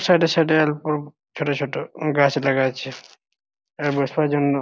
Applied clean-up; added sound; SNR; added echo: none; none; none; none.